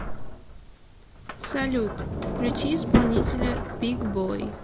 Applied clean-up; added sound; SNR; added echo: none; Sliding door; 0 dB; none.